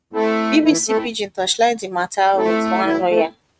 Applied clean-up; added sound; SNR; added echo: neural mask model RNNoise.